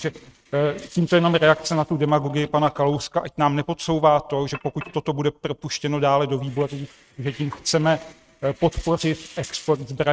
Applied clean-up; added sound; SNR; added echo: neural mask model RNNoise.